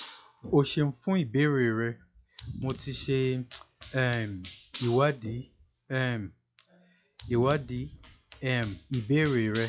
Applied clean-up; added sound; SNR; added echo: classical method log-MMSE.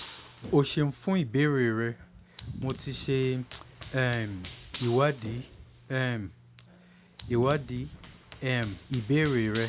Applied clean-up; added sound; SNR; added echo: none; Run; 16 dB; none.